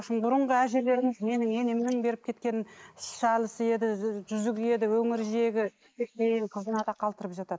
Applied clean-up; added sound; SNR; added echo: neural mask model Resemble Enhance denoiser.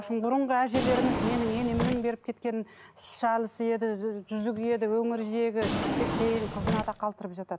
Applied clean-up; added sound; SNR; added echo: none; Drawer open or close; 3 dB; none.